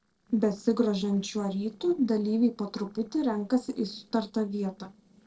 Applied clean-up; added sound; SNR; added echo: neural separator model SepFormer DNS4.